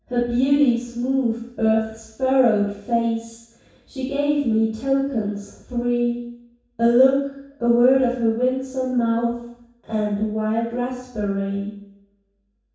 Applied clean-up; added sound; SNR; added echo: none; none; none; reverberation time 0.7 s.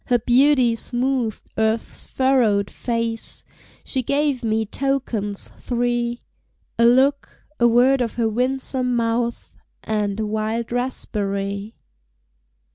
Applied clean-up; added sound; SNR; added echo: none; none; none; none.